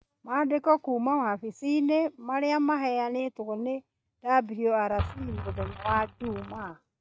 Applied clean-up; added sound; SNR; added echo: neural mask model RNNoise.